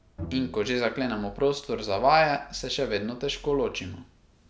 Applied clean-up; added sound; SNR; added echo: none; Bowed string instrument; 17 dB; none.